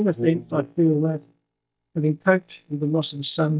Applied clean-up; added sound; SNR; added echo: neural mask model DeepFilterNet 3.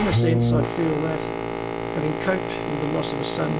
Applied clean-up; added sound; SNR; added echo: none; Boat, Water vehicle; -2 dB; reverberation time 1.8 s.